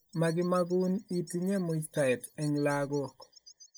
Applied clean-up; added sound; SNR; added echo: neural mask model Resemble Enhance denoiser.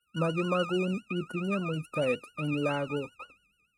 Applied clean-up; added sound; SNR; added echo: neural mask model RNNoise.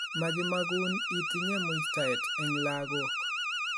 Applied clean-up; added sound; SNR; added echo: classical method Wiener filter.